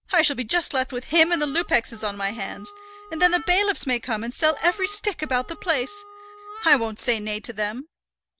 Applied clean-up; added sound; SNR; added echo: none; Harmonica; 18 dB; none.